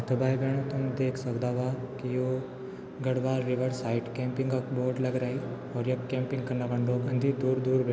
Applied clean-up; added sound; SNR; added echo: none; none; none; none.